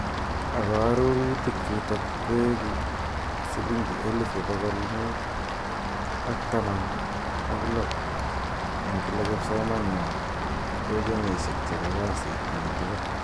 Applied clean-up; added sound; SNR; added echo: none; Rain; -1 dB; none.